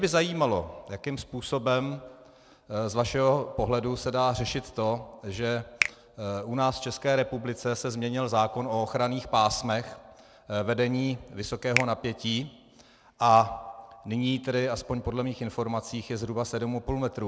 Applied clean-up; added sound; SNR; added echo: none; Finger snapping; 9 dB; none.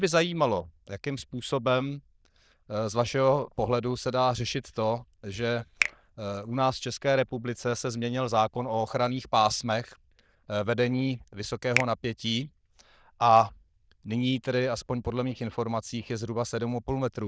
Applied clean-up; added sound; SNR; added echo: neural diffusion model UNIVERSE++.